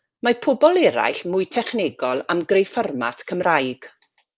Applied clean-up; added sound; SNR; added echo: neural mask model Resemble Enhance denoiser.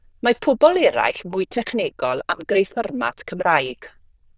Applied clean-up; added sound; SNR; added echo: neural diffusion model UNIVERSE++.